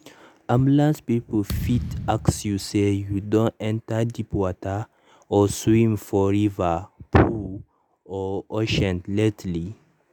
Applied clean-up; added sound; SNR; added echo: none; Thump, thud; 8 dB; none.